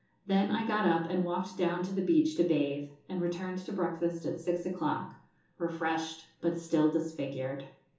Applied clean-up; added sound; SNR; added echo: none; none; none; reverberation time 1.2 s.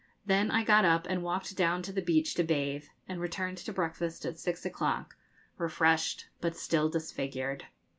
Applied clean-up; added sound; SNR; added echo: none; none; none; none.